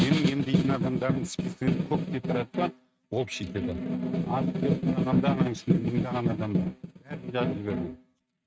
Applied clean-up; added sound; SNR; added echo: neural mask model RNNoise.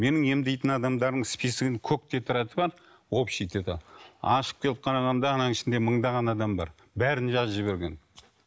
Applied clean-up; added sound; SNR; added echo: none; none; none; none.